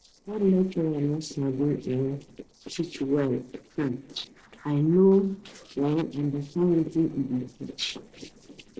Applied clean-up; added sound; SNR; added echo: neural separator model SepFormer DNS4.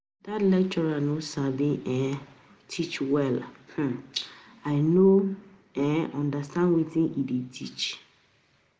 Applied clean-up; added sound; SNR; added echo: none; none; none; none.